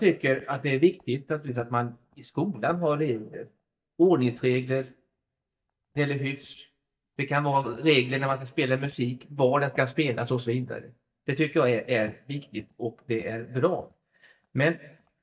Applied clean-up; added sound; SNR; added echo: neural mask model DeepFilterNet 3.